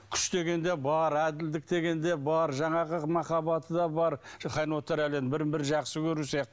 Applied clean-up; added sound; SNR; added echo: none; none; none; none.